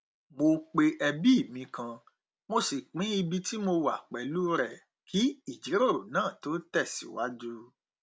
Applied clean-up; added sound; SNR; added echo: none; none; none; none.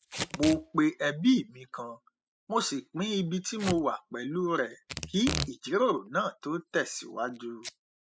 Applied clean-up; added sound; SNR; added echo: classical method spectral subtraction.